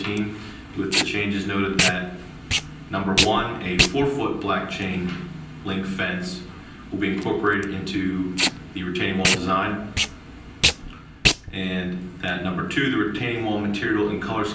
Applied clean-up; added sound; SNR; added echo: none; Packing tape, duct tape; 3 dB; reverberation time 0.6 s.